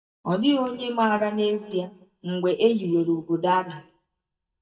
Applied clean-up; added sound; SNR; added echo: neural mask model DeepFilterNet 3.